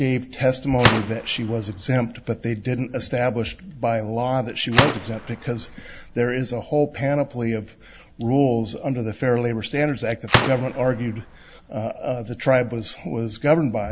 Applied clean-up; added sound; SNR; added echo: none; Gunshot, gunfire; 6 dB; none.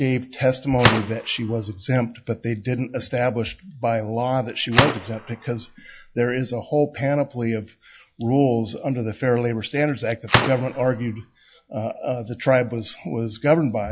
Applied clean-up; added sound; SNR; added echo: classical method log-MMSE.